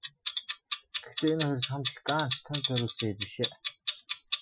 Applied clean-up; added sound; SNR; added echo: classical method Wiener filter.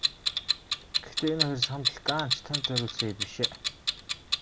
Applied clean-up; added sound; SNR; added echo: none; Clock; -4 dB; none.